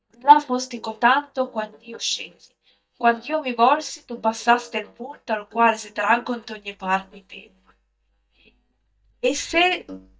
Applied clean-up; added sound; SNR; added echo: neural mask model DeepFilterNet 3.